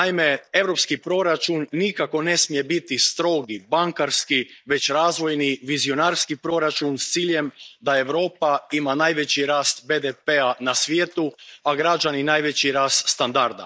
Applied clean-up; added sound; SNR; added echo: neural mask model DeepFilterNet 3.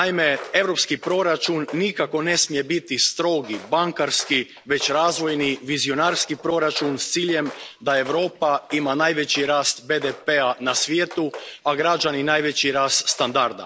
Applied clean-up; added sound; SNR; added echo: none; Walk, footsteps; 19 dB; none.